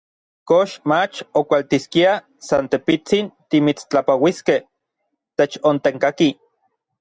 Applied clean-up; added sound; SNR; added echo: none; none; none; none.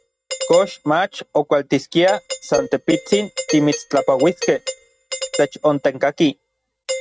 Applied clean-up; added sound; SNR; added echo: neural mask model RNNoise.